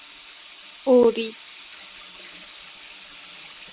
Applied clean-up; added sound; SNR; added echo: none; Sink (filling or washing) / Water tap, faucet; 18 dB; none.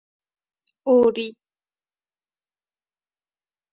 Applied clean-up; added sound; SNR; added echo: none; none; none; none.